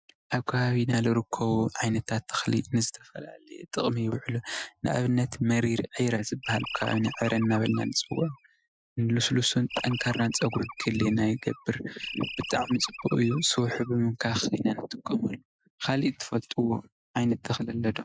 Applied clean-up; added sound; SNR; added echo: classical method Wiener filter.